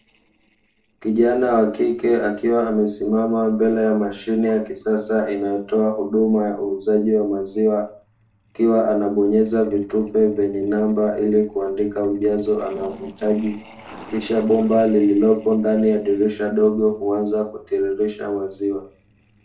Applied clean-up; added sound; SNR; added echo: neural separator model SepFormer DNS4.